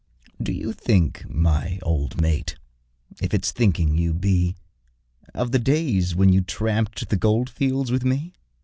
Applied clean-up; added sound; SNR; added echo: none; none; none; none.